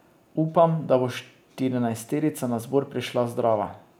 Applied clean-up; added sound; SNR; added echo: none; none; none; none.